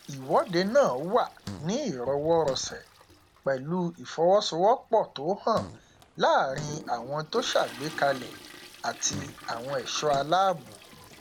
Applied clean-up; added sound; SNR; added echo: none; Toilet flush + Fart; 17 dB; none.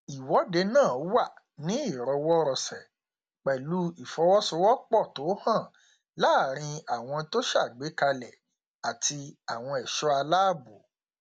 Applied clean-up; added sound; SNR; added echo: none; none; none; none.